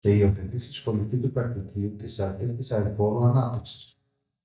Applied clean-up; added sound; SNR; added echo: neural mask model DeepFilterNet 3.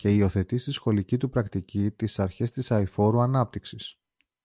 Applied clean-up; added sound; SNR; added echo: none; none; none; none.